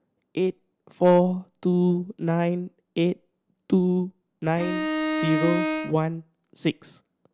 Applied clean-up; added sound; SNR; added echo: none; Bowed string instrument; 2 dB; none.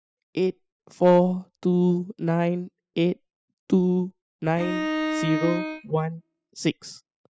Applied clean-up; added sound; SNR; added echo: classical method spectral subtraction.